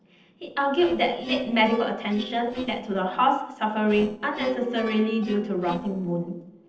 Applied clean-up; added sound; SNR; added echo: neural separator model SepFormer DNS4.